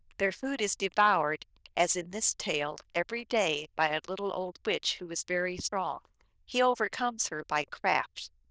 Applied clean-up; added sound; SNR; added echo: neural diffusion model UNIVERSE++.